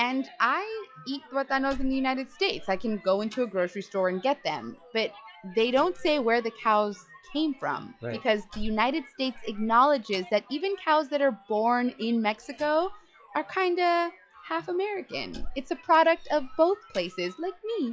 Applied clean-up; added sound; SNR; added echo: classical method log-MMSE.